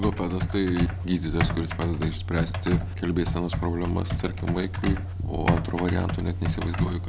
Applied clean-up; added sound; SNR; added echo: none; Computer keyboard; 0 dB; none.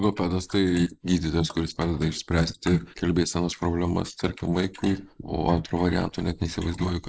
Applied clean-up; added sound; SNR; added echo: neural mask model Resemble Enhance denoiser.